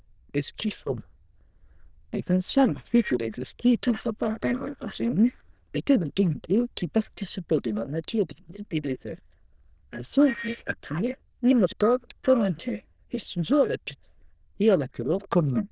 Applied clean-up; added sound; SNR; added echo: neural diffusion model UNIVERSE++.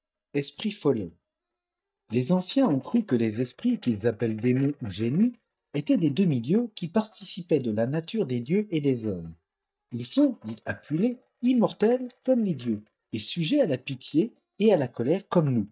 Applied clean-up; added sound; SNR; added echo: neural mask model DeepFilterNet 3.